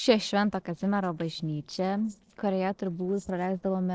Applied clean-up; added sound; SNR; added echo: neural separator model SepFormer DNS4.